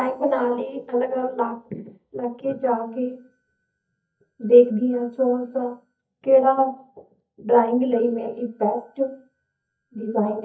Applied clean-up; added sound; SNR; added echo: neural mask model DeepFilterNet 3.